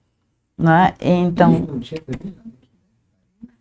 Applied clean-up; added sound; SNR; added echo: neural mask model RNNoise.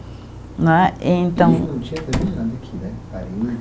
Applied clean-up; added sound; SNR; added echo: none; Slam; 8 dB; none.